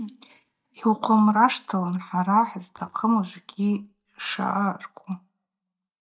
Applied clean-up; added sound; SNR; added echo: neural mask model DeepFilterNet 3.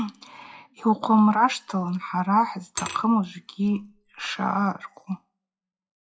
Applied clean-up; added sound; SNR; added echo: classical method WPE with log-MMSE.